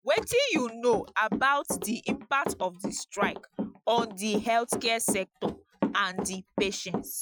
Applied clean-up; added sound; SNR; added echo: classical method Wiener filter.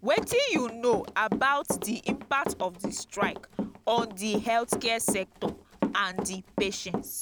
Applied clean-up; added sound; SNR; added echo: none; Run; 5 dB; none.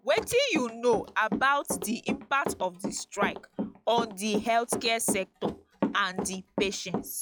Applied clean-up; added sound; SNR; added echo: classical method log-MMSE.